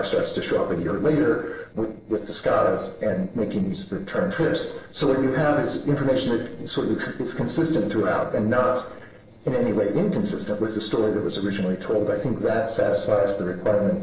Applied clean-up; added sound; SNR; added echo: neural separator model SepFormer DNS4.